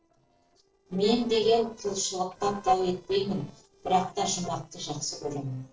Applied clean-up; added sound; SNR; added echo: neural separator model SepFormer DNS4.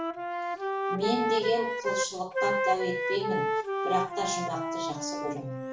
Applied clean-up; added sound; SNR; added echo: none; Wind instrument, woodwind instrument; -1 dB; reverberation time 0.3 s.